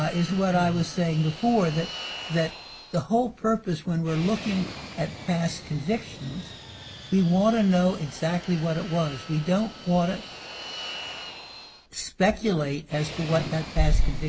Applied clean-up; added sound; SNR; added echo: none; Fixed-wing aircraft, airplane; 14 dB; none.